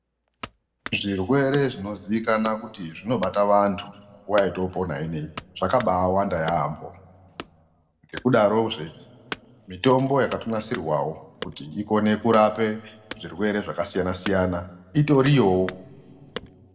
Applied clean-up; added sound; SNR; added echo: none; Wood / Domestic sounds, home sounds; 18 dB; reverberation time 1.7 s.